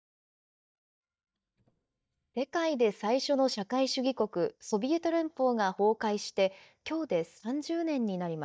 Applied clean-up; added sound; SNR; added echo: neural mask model DeepFilterNet 3.